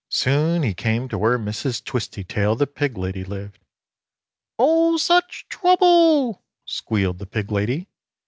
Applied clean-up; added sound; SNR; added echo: none; none; none; none.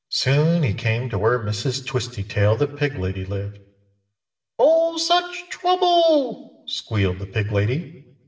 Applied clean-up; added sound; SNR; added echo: none; none; none; reverberation time 0.7 s.